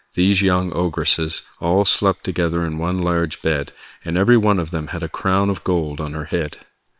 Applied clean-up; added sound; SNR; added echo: neural separator model SepFormer WHAM!.